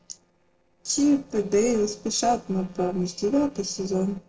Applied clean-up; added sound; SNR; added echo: neural separator model SepFormer DNS4.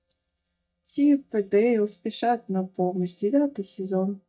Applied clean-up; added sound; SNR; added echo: neural mask model DeepFilterNet 3.